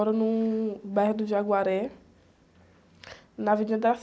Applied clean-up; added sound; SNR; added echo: none; none; none; none.